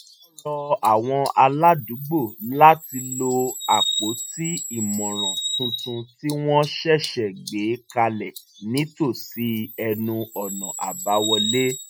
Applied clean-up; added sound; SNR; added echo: classical method Wiener filter.